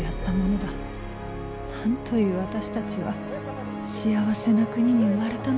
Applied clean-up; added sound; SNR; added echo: none; none; none; none.